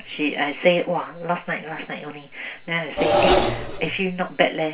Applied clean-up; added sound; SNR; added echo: none; Engine; 2 dB; reverberation time 0.2 s.